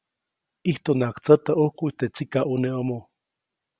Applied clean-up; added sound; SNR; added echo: none; none; none; none.